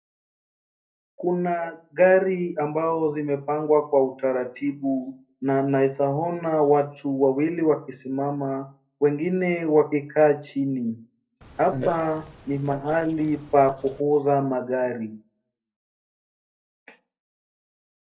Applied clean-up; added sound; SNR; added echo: neural separator model SepFormer DNS4.